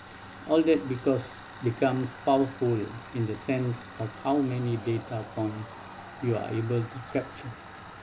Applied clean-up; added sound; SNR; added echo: none; Tools; 16 dB; none.